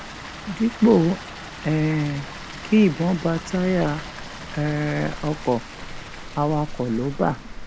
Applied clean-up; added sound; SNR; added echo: none; Water; 12 dB; none.